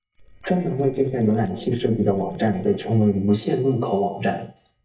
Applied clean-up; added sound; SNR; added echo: neural mask model DeepFilterNet 3.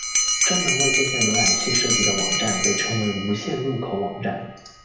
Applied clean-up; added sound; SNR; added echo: none; Bell; -3 dB; reverberation time 0.8 s.